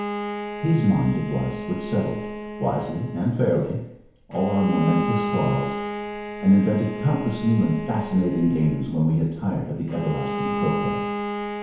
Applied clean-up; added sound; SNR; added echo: none; Bowed string instrument; 7 dB; reverberation time 1.0 s.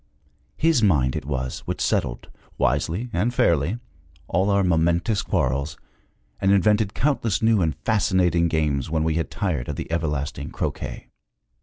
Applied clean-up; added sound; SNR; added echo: none; none; none; none.